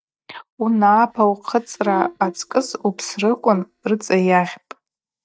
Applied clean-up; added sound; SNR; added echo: neural mask model DeepFilterNet 3.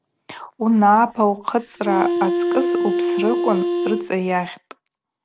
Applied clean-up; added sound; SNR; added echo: none; Wind instrument, woodwind instrument; 1 dB; none.